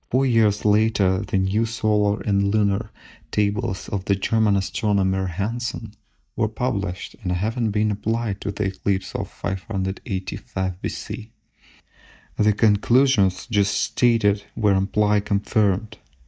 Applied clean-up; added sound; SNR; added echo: neural mask model DeepFilterNet 3.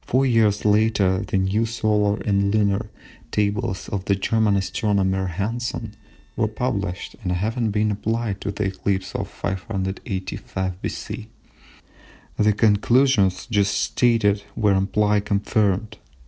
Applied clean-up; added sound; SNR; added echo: neural separator model SepFormer DNS4.